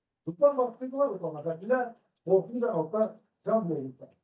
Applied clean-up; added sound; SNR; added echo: neural mask model DeepFilterNet 3.